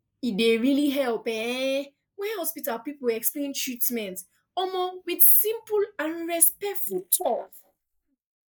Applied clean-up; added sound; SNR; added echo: neural mask model Resemble Enhance denoiser.